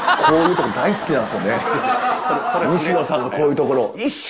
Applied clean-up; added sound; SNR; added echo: none; none; none; none.